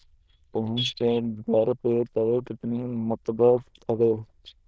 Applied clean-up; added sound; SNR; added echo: neural diffusion model UNIVERSE++.